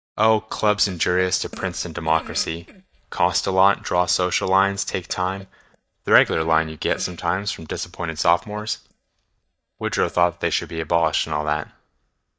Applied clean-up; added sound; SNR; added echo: neural mask model DeepFilterNet 3.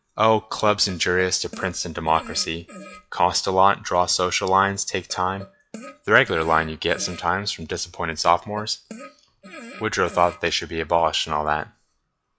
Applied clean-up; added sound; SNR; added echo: classical method log-MMSE.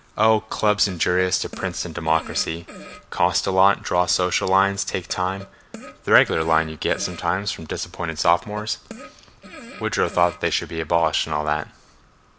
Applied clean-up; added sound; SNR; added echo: none; Fart; 19 dB; none.